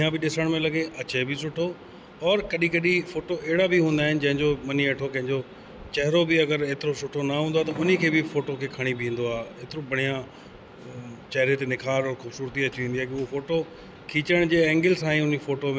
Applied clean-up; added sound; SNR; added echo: none; none; none; none.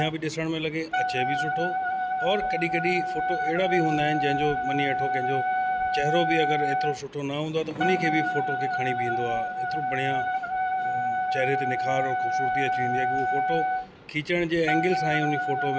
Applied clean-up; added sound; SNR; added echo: none; Wind instrument, woodwind instrument; -2 dB; none.